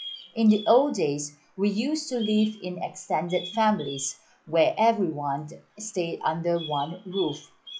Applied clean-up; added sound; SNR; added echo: classical method log-MMSE.